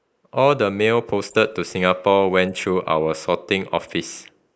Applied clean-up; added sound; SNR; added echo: neural mask model Resemble Enhance denoiser.